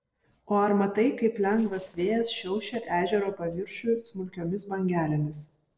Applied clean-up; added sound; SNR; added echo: neural separator model SepFormer DNS4.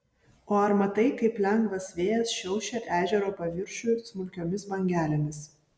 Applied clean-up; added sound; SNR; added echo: none; none; none; none.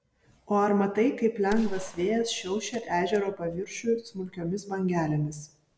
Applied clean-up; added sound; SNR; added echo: none; Gunshot, gunfire; 12 dB; none.